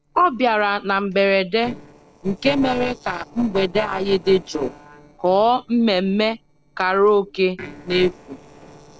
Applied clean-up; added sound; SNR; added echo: neural separator model SepFormer DNS4.